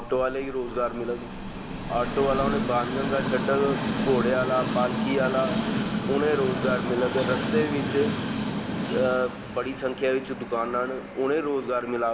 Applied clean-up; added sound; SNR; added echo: none; Train; 3 dB; none.